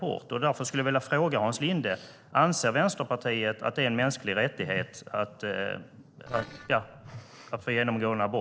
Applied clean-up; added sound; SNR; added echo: neural separator model SepFormer DNS4.